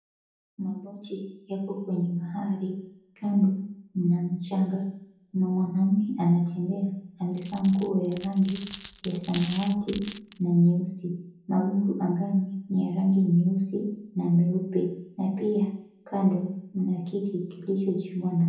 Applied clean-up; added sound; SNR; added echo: none; Glass; 8 dB; reverberation time 0.7 s.